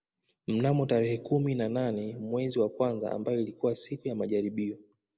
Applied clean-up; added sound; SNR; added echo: none; none; none; none.